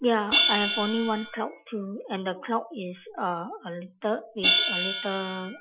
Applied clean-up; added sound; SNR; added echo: classical method Wiener filter.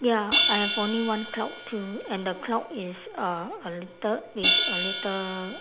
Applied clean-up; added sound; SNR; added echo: none; Hi-hat; 0 dB; none.